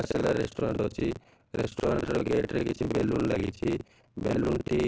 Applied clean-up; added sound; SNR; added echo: none; none; none; none.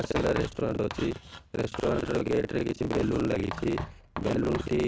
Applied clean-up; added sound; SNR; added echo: none; Writing; 12 dB; none.